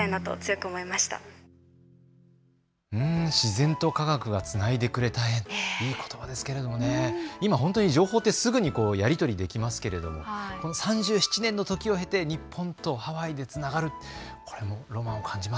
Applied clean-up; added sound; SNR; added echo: none; none; none; none.